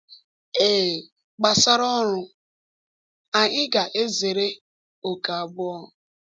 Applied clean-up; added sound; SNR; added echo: none; none; none; none.